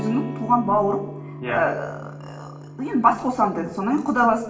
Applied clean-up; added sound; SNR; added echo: none; Electric guitar / Strum; 13 dB; reverberation time 0.8 s.